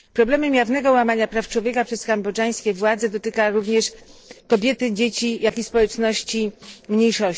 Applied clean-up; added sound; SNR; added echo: neural separator model SepFormer DNS4.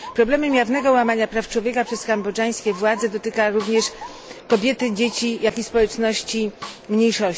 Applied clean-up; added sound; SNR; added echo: none; Motor vehicle (road) / Siren + Snare drum; 19 dB; none.